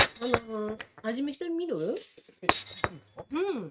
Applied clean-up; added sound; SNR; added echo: neural mask model RNNoise.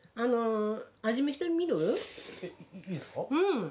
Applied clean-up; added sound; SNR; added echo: none; none; none; none.